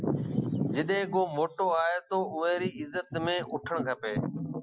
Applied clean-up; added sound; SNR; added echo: classical method Wiener filter.